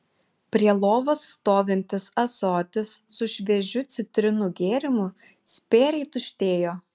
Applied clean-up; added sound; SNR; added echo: none; none; none; none.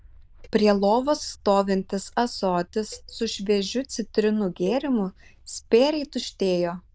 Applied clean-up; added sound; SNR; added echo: neural diffusion model UNIVERSE++.